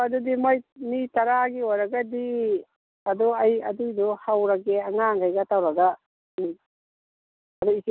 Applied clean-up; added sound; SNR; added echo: none; none; none; none.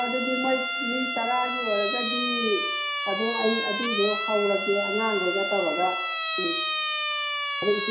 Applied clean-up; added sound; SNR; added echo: none; Siren; -2 dB; reverberation time 0.7 s.